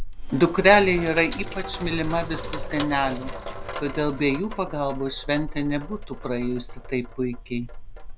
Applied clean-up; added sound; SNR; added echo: none; Sink (filling or washing); 7 dB; none.